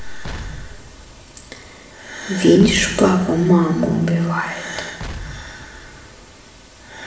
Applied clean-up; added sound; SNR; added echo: none; Explosion; 16 dB; reverberation time 1.2 s.